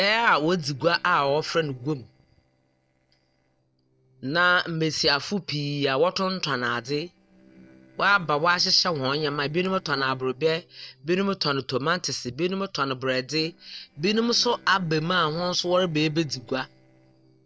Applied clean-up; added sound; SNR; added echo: neural separator model SepFormer DNS4.